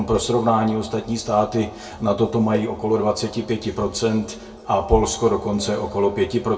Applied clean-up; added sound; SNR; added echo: none; Cowbell; 15 dB; reverberation time 0.2 s.